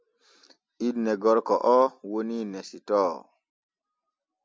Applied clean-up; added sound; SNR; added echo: none; none; none; none.